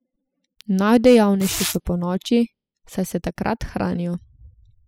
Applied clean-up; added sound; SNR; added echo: classical method spectral subtraction.